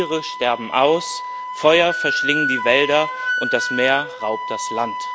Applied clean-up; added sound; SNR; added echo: none; Wind instrument, woodwind instrument; 5 dB; none.